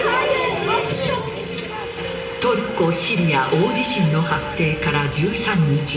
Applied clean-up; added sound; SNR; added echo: none; none; none; reverberation time 2.1 s.